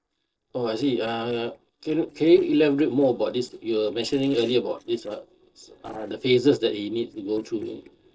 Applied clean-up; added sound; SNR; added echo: neural separator model SepFormer DNS4.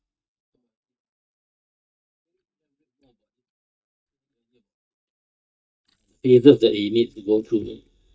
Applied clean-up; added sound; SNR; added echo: neural mask model DeepFilterNet 3.